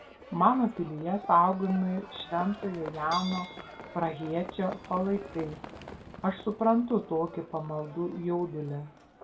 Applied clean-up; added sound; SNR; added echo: none; Livestock, farm animals, working animals; 15 dB; reverberation time 0.2 s.